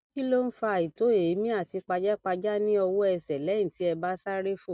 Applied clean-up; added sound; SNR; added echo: none; none; none; none.